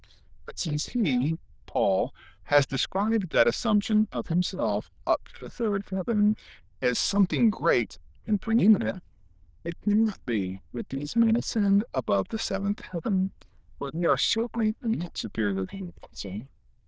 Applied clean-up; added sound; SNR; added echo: neural diffusion model UNIVERSE++.